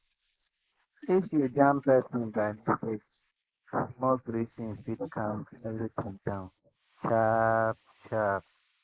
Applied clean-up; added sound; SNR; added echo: neural mask model Resemble Enhance denoiser.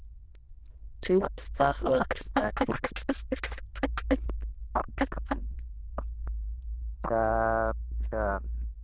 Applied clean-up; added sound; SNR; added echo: neural diffusion model UNIVERSE++.